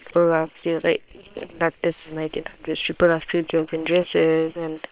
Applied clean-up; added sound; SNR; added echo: neural separator model SepFormer WHAM!.